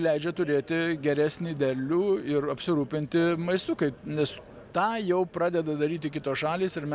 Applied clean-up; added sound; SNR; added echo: none; none; none; none.